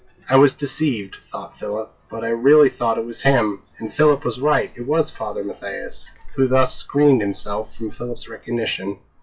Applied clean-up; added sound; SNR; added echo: classical method WPE with log-MMSE.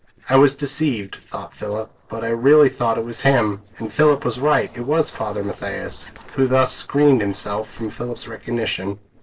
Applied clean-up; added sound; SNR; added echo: neural separator model SepFormer DNS4.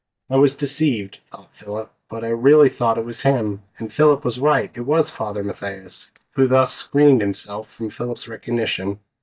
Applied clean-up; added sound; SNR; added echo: neural mask model DeepFilterNet 3.